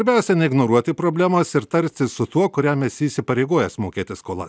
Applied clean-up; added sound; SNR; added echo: none; none; none; none.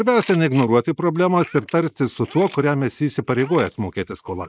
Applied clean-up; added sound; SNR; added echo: neural mask model Resemble Enhance denoiser.